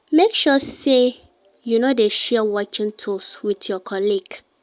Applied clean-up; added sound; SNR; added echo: none; none; none; none.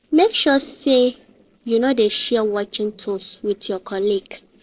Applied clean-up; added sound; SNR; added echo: neural separator model SepFormer DNS4.